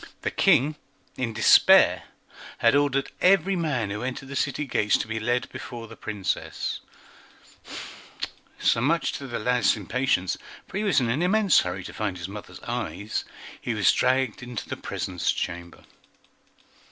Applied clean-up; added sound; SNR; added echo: none; none; none; none.